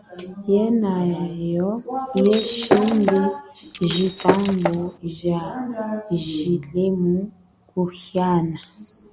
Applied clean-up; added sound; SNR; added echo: none; Shatter; 3 dB; none.